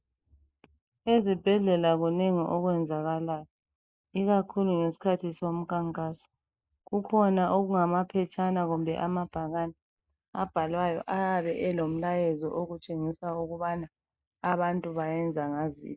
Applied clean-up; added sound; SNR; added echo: neural mask model Resemble Enhance denoiser.